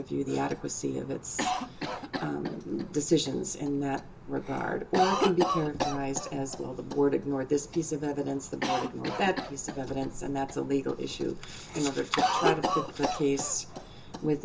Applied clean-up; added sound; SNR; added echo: none; Cough; 4 dB; reverberation time 0.2 s.